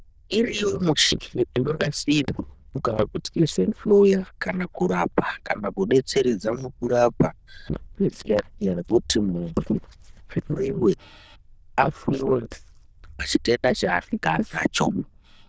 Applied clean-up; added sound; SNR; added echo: neural diffusion model UNIVERSE++.